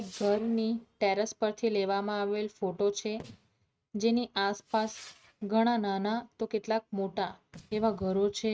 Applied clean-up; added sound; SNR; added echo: neural mask model RNNoise.